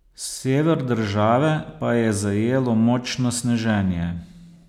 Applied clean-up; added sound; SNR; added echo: none; none; none; none.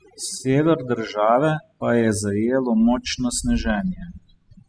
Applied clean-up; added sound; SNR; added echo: classical method spectral subtraction.